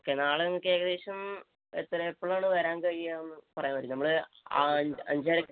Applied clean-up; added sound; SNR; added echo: none; none; none; none.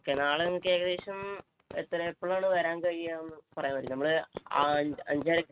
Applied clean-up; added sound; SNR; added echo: neural mask model RNNoise.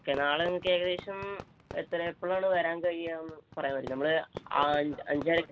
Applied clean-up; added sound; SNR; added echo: none; Fireworks; 16 dB; none.